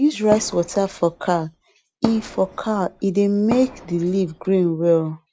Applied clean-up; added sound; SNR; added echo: none; Fireworks; 14 dB; none.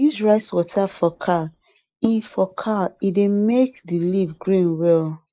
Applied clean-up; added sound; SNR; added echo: neural mask model Resemble Enhance denoiser.